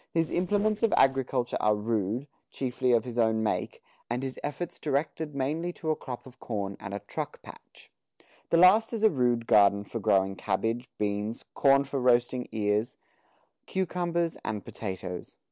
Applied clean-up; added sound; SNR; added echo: neural separator model SepFormer DNS4.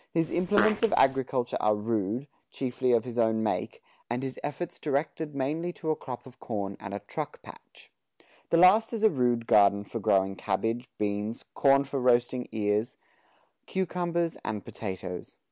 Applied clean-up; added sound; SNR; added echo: none; Fart; 4 dB; none.